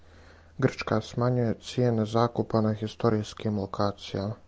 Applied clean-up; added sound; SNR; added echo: none; none; none; none.